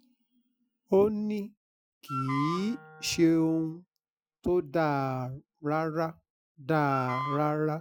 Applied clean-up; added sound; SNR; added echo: classical method Wiener filter.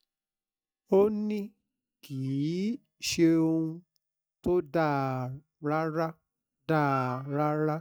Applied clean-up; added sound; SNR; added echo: neural mask model DeepFilterNet 3.